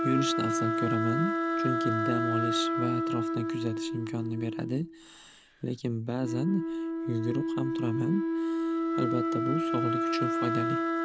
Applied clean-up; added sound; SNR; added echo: none; Wind instrument, woodwind instrument; -3 dB; none.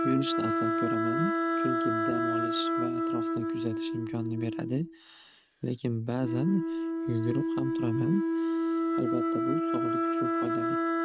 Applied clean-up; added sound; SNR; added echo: neural mask model RNNoise.